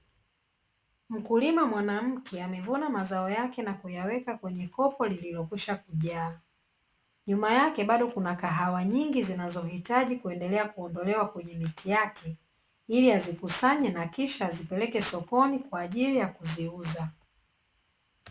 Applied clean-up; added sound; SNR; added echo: none; none; none; none.